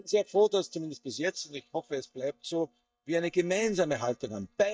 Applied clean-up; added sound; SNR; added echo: neural mask model DeepFilterNet 3.